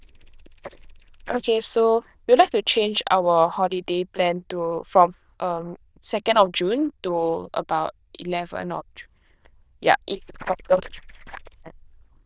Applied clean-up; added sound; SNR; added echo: neural diffusion model UNIVERSE++.